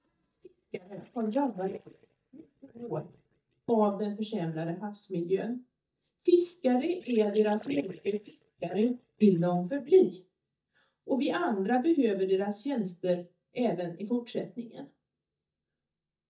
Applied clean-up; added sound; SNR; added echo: neural mask model DeepFilterNet 3.